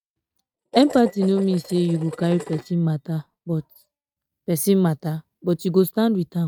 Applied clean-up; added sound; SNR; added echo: neural mask model RNNoise.